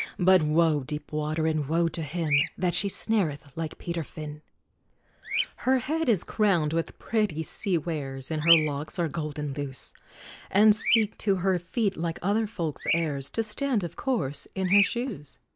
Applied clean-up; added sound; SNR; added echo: neural mask model Resemble Enhance denoiser.